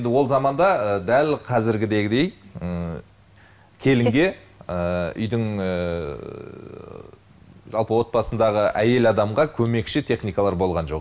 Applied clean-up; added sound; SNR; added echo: none; none; none; none.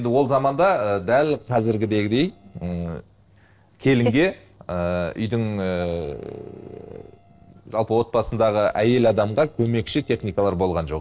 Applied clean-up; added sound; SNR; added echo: neural separator model SepFormer DNS4.